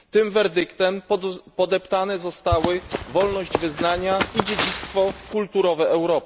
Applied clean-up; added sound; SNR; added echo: none; Run; 4 dB; none.